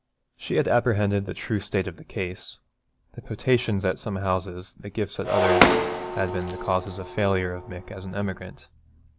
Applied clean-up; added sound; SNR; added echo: none; Shatter; -1 dB; none.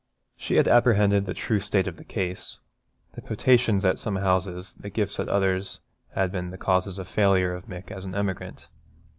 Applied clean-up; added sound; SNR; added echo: none; none; none; none.